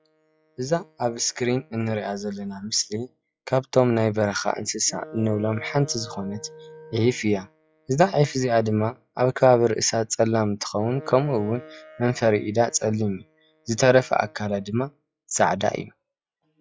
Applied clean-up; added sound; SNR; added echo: classical method log-MMSE.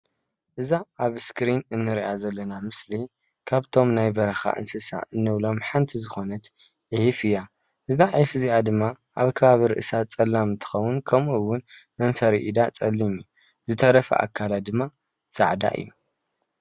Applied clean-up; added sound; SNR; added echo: none; none; none; none.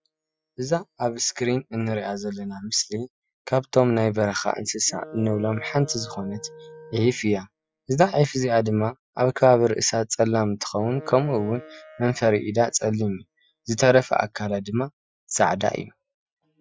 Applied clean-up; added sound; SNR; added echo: classical method Wiener filter.